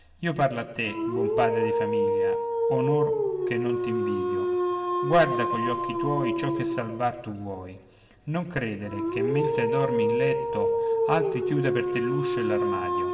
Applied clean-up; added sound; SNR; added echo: none; Dog; -3 dB; reverberation time 2.1 s.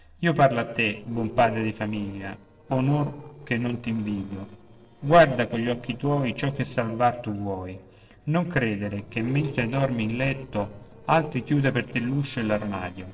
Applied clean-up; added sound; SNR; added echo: neural separator model SepFormer DNS4.